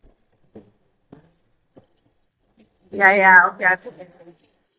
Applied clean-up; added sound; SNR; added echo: neural mask model DeepFilterNet 3.